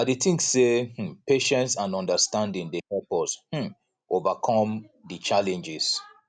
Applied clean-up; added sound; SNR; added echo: none; none; none; none.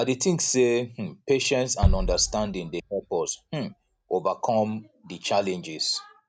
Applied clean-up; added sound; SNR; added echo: none; Bass drum; 4 dB; none.